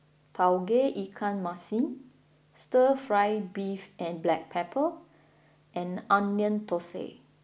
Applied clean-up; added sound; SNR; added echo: none; none; none; none.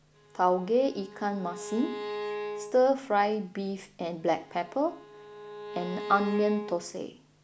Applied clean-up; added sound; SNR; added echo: none; Bowed string instrument; 11 dB; none.